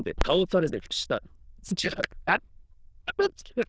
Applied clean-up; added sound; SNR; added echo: neural diffusion model UNIVERSE++.